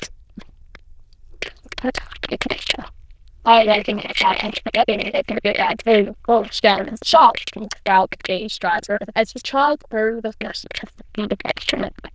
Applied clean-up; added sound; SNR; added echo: neural diffusion model UNIVERSE++.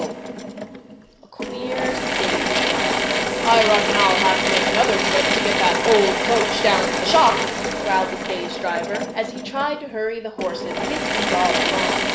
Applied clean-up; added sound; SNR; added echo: none; Drill / Mechanisms; -1 dB; none.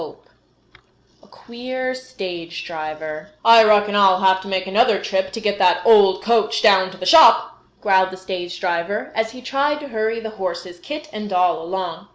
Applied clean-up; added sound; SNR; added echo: none; none; none; none.